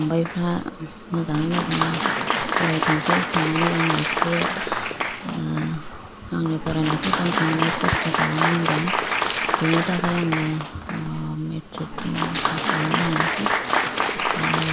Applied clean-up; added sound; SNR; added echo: none; Applause; -1 dB; none.